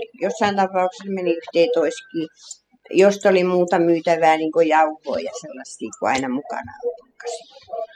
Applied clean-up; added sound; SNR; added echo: classical method spectral subtraction.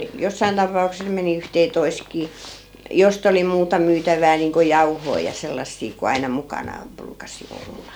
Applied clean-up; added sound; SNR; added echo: none; none; none; none.